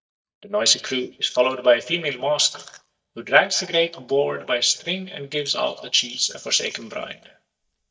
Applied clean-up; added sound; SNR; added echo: neural mask model DeepFilterNet 3.